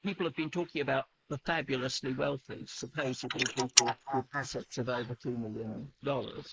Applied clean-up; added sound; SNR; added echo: neural mask model Resemble Enhance denoiser.